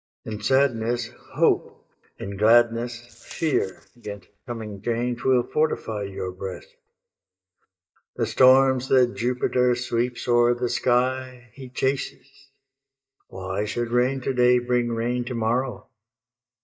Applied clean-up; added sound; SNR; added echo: neural mask model DeepFilterNet 3.